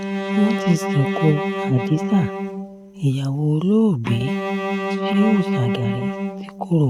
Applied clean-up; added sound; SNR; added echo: neural mask model RNNoise.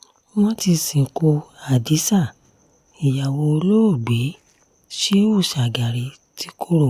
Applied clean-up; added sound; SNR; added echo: none; none; none; none.